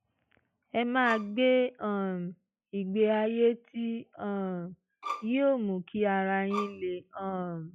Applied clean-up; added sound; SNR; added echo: classical method log-MMSE.